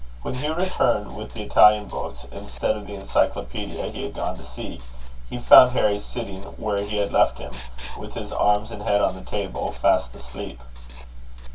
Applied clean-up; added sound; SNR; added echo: none; Writing; 19 dB; reverberation time 0.1 s.